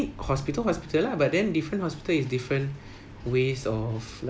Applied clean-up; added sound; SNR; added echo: none; Rain; 18 dB; none.